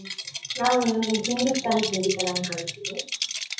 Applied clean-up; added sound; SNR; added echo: classical method WPE with log-MMSE.